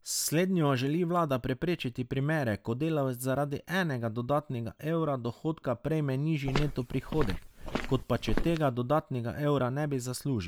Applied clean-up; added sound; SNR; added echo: none; Walk, footsteps; 3 dB; none.